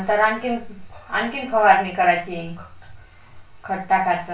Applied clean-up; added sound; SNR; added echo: none; none; none; reverberation time 0.3 s.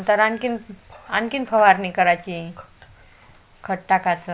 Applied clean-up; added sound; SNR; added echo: none; none; none; none.